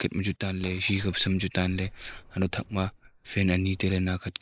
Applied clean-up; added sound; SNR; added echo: neural mask model Resemble Enhance denoiser.